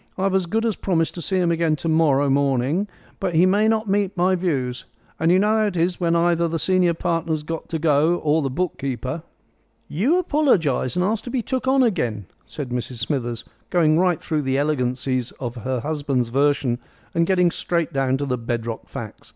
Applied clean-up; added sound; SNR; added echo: none; none; none; none.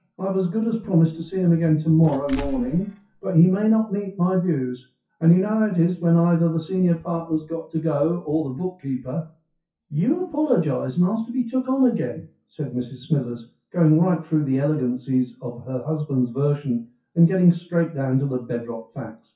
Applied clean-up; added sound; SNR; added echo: classical method WPE with log-MMSE.